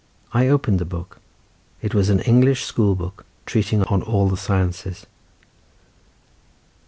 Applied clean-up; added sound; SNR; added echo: none; none; none; none.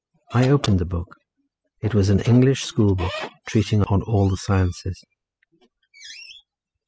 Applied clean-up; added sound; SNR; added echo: classical method spectral subtraction.